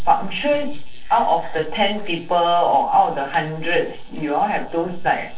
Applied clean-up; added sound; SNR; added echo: neural separator model SepFormer DNS4.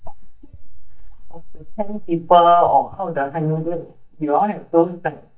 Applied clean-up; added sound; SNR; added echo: neural mask model DeepFilterNet 3.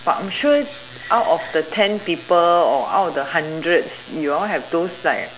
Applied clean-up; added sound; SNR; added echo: none; none; none; none.